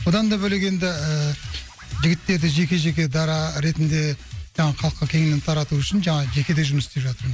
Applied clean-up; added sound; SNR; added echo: none; none; none; none.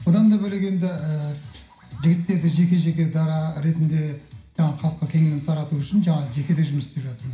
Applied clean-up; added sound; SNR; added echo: none; none; none; reverberation time 0.5 s.